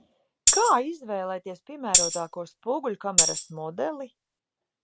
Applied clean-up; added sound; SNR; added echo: none; Tambourine; -4 dB; none.